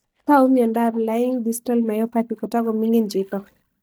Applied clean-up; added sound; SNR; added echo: neural mask model DeepFilterNet 3.